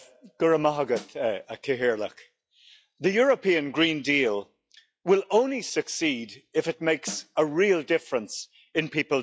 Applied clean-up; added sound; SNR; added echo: classical method log-MMSE.